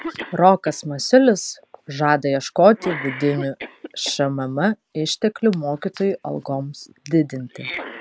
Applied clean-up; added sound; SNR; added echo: none; Cough; 16 dB; none.